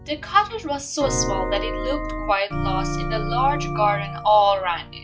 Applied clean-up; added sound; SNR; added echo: classical method log-MMSE.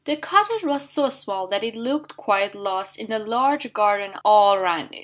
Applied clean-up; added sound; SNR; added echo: none; none; none; none.